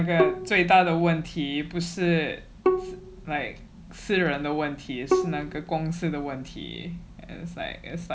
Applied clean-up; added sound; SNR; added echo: none; Bowed string instrument; 5 dB; none.